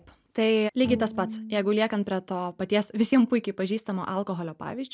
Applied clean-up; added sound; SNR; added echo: none; Bowed string instrument; 13 dB; none.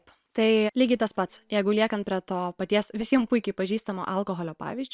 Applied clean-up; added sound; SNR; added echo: neural separator model SepFormer WHAM!.